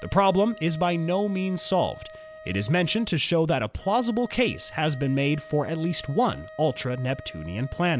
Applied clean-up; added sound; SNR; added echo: none; Wind instrument, woodwind instrument; 19 dB; none.